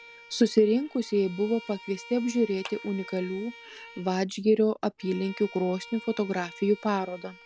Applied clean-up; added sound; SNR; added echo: none; Clapping + Bowed string instrument; 19 dB; none.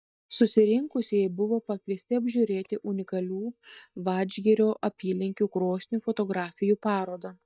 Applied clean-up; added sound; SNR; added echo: neural mask model DeepFilterNet 3.